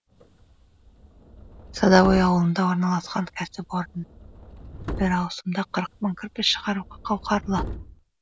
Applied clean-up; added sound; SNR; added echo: none; Subway, metro, underground; 13 dB; none.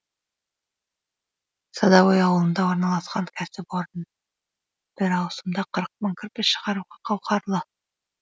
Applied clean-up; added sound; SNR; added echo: none; none; none; none.